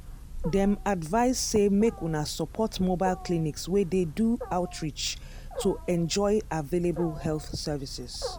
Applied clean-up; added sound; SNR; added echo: none; Wild animals; 11 dB; none.